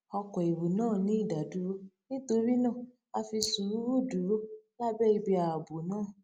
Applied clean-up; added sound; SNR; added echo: neural mask model Resemble Enhance denoiser.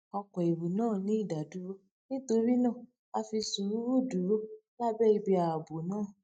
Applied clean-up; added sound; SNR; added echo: neural mask model DeepFilterNet 3.